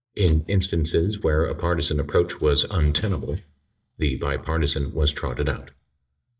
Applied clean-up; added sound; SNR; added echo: neural mask model DeepFilterNet 3.